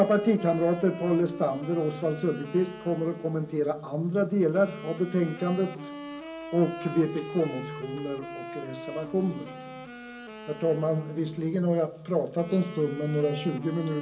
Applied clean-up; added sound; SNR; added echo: none; Wind instrument, woodwind instrument; 13 dB; reverberation time 0.2 s.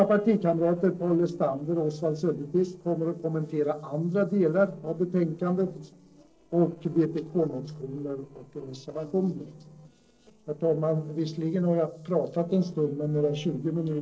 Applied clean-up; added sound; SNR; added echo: neural separator model SepFormer DNS4.